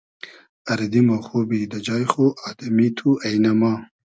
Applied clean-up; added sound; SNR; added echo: none; none; none; none.